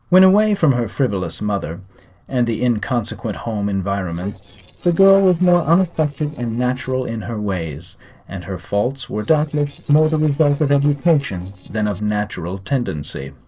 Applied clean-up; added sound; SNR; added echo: neural separator model SepFormer DNS4.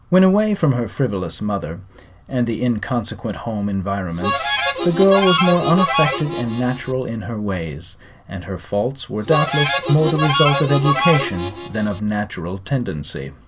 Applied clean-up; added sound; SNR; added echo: none; Harmonica; 1 dB; none.